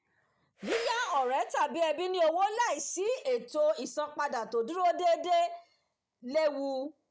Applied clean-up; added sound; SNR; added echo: none; Whoosh, swoosh, swish; 12 dB; none.